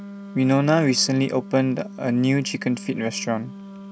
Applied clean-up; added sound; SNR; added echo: none; Wind instrument, woodwind instrument; 15 dB; none.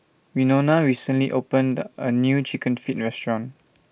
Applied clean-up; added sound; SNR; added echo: none; none; none; none.